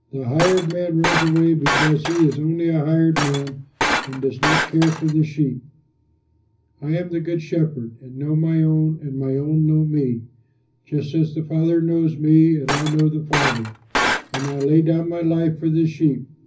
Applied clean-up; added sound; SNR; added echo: none; Shatter; 4 dB; reverberation time 0.4 s.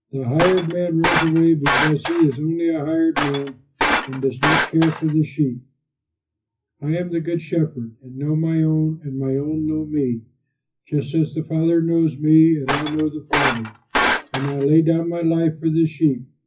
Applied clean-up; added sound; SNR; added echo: classical method WPE with log-MMSE.